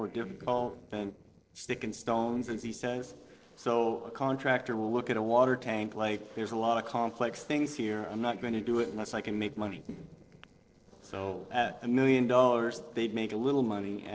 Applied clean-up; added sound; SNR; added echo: neural separator model SepFormer DNS4.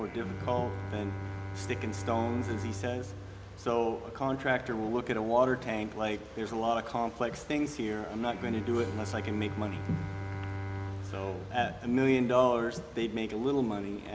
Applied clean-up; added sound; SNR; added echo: none; Bowed string instrument; 9 dB; none.